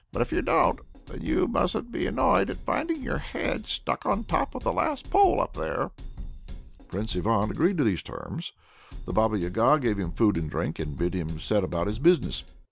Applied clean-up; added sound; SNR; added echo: none; Drum kit; 11 dB; none.